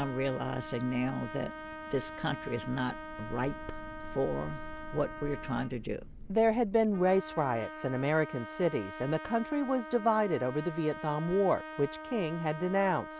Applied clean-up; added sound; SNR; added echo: none; Trumpet; 12 dB; none.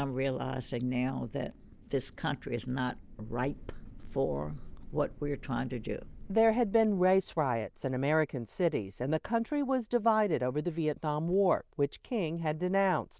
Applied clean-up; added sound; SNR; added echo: none; none; none; none.